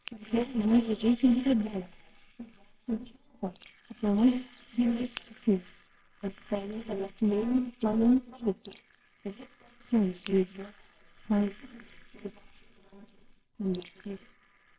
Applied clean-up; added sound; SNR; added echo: neural separator model SepFormer WHAMR!.